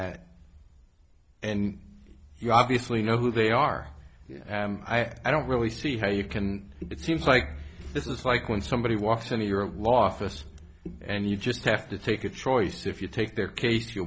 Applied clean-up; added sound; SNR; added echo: none; none; none; none.